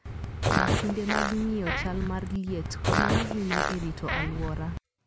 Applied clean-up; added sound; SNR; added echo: none; Fart; -3 dB; none.